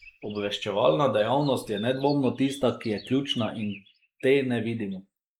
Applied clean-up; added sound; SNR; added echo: neural mask model Resemble Enhance denoiser.